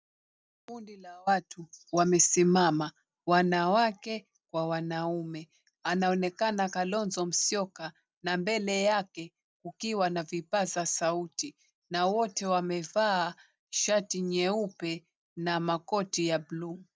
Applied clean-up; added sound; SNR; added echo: none; none; none; none.